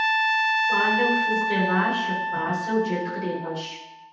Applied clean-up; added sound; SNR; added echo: none; Trumpet; -3 dB; reverberation time 0.8 s.